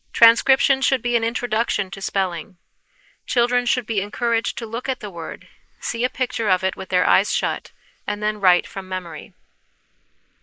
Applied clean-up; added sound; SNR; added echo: neural mask model Resemble Enhance denoiser.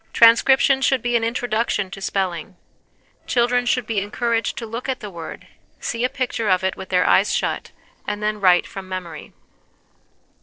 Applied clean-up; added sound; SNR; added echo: neural separator model SepFormer DNS4.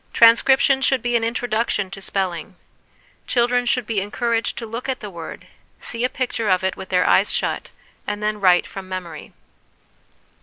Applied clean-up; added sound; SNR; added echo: none; none; none; none.